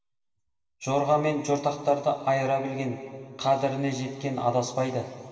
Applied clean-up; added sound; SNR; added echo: none; none; none; reverberation time 2.5 s.